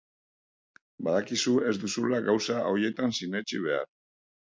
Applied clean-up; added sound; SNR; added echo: none; none; none; none.